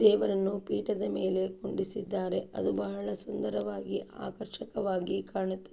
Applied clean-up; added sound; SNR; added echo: none; none; none; none.